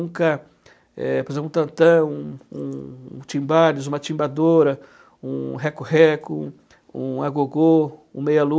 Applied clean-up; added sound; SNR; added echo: none; none; none; none.